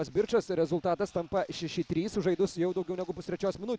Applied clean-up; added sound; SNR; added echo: none; none; none; none.